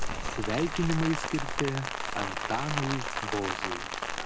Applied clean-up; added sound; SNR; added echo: none; Rain; 0 dB; none.